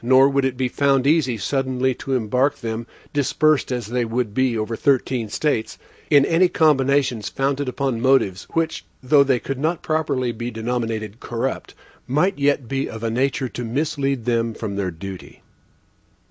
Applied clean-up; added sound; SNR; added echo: none; none; none; none.